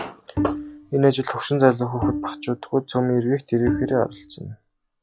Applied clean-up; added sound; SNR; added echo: classical method log-MMSE.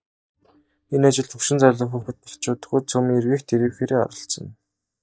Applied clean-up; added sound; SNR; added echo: neural mask model DeepFilterNet 3.